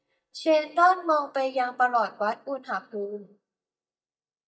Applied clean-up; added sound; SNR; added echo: neural mask model DeepFilterNet 3.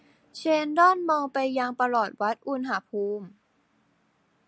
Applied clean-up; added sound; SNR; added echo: none; none; none; none.